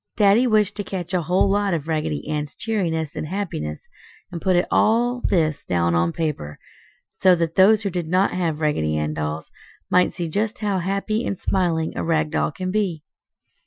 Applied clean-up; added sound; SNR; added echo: classical method Wiener filter.